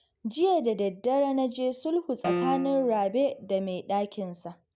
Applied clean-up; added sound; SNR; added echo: none; Piano; 6 dB; none.